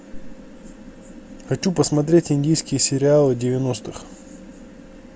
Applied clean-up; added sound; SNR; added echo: none; none; none; none.